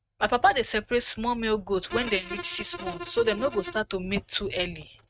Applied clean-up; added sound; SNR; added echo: neural mask model RNNoise.